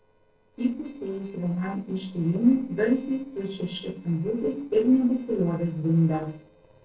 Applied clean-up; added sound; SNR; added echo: neural separator model SepFormer DNS4.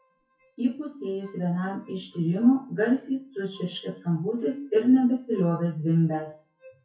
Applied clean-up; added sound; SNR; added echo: classical method WPE with log-MMSE.